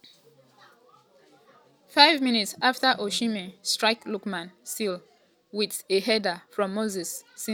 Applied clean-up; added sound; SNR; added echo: none; none; none; none.